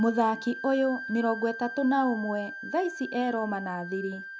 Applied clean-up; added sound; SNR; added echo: none; Wind instrument, woodwind instrument; 11 dB; none.